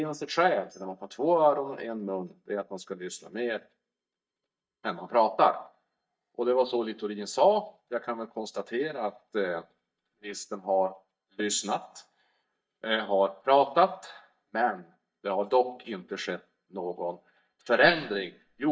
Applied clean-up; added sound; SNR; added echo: neural mask model DeepFilterNet 3.